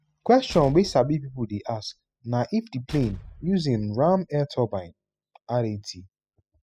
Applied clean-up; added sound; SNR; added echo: classical method spectral subtraction.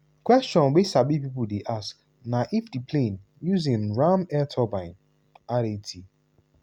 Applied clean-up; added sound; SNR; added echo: none; none; none; none.